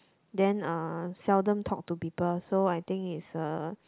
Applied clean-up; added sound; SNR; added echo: none; none; none; none.